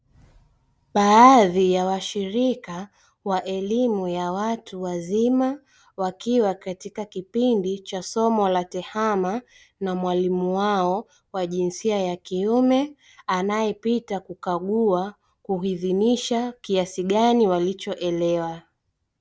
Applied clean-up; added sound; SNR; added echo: none; none; none; none.